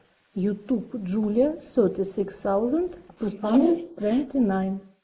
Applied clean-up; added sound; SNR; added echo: neural mask model Resemble Enhance denoiser.